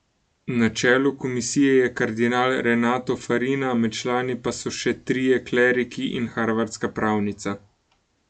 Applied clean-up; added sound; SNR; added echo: none; none; none; none.